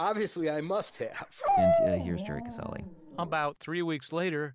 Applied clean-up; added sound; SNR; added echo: none; Dog; -3 dB; none.